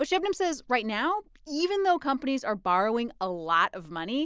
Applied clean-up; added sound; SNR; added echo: none; none; none; none.